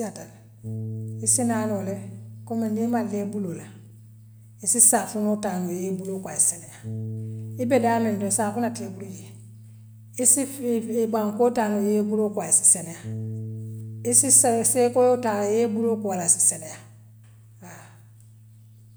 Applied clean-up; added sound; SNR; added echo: none; Bass guitar; 14 dB; none.